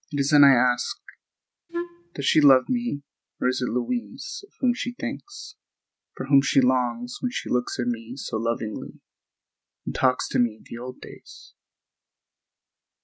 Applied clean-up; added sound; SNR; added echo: none; Wind instrument, woodwind instrument; 7 dB; none.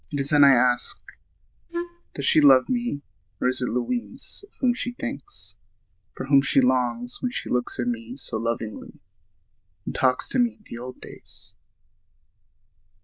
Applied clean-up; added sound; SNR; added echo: neural diffusion model UNIVERSE++.